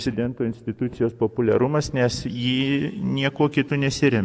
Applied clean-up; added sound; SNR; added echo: none; none; none; none.